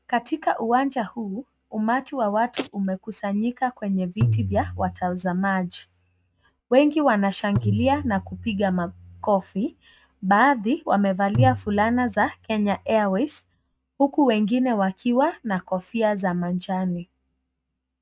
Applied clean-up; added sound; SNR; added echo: neural mask model RNNoise.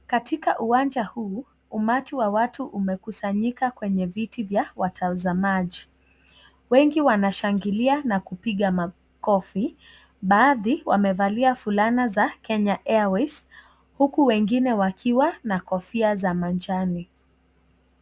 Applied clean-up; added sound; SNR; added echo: none; none; none; none.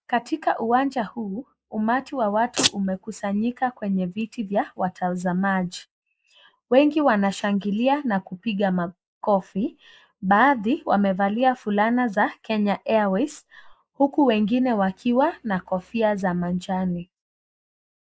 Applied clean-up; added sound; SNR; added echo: neural mask model Resemble Enhance denoiser.